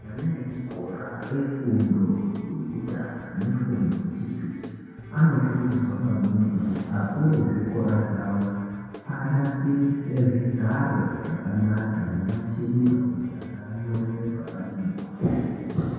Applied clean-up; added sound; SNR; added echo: none; Guitar / Drum; 18 dB; reverberation time 1.9 s.